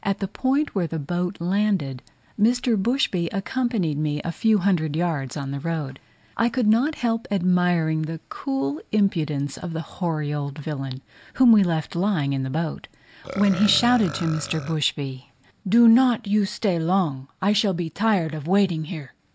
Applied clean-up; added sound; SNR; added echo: none; Burping, eructation; 15 dB; none.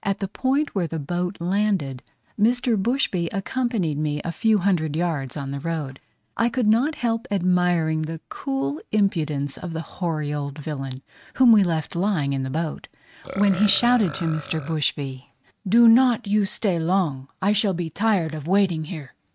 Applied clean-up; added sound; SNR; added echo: neural mask model RNNoise.